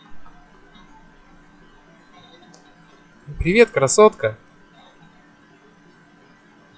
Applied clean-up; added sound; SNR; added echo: classical method log-MMSE.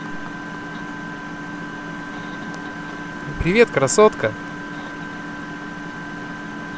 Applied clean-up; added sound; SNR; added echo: none; Engine; 7 dB; none.